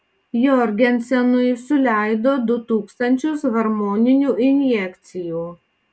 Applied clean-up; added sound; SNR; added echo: none; none; none; none.